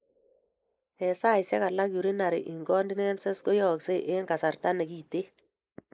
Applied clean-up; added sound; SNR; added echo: neural mask model Resemble Enhance denoiser.